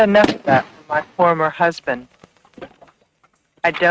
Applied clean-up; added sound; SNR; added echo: neural mask model RNNoise.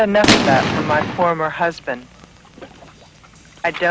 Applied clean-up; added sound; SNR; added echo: none; Gunshot, gunfire; -3 dB; none.